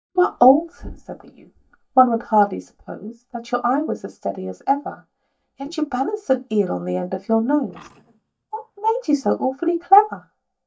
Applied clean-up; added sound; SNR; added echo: neural mask model DeepFilterNet 3.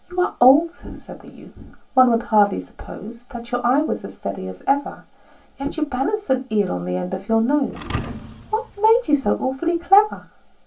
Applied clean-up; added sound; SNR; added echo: none; Thump, thud; 13 dB; reverberation time 0.2 s.